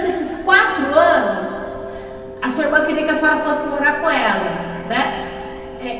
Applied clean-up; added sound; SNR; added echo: none; Wind instrument, woodwind instrument; 15 dB; reverberation time 2.7 s.